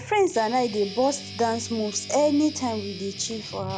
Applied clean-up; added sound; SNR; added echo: none; Guitar; 13 dB; none.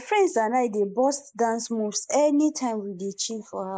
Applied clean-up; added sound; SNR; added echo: neural mask model Resemble Enhance denoiser.